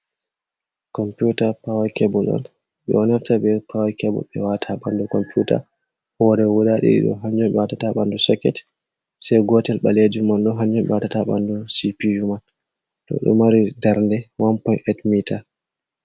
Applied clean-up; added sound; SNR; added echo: none; none; none; none.